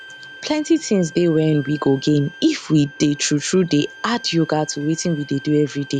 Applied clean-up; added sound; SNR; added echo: none; Bowed string instrument; 20 dB; none.